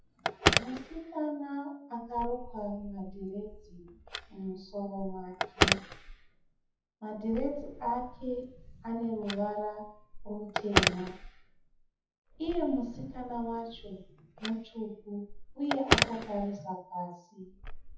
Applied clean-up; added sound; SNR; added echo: classical method WPE with log-MMSE.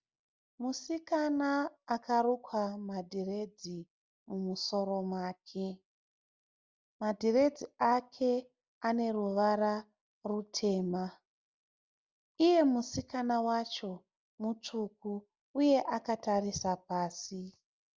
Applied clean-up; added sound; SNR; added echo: none; none; none; none.